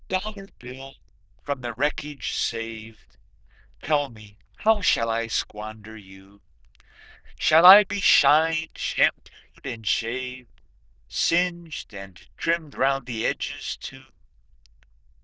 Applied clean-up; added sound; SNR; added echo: neural diffusion model UNIVERSE++.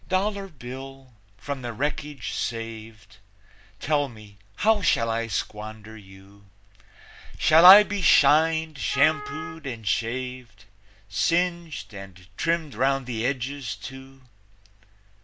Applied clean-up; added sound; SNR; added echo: none; Wind instrument, woodwind instrument; 11 dB; none.